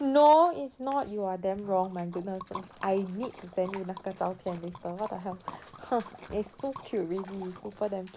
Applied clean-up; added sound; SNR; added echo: none; Liquid; 18 dB; none.